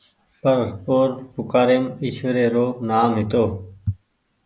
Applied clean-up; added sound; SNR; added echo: none; none; none; none.